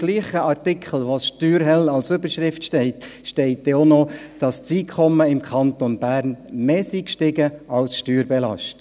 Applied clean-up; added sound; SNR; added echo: none; none; none; none.